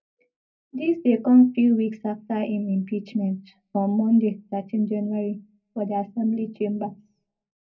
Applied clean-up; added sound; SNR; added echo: none; none; none; reverberation time 0.3 s.